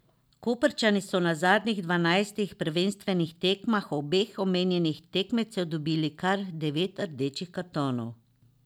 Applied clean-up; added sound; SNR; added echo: none; none; none; none.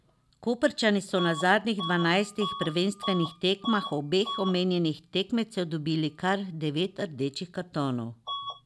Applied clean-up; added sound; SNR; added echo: none; Bus / Alarm; 12 dB; none.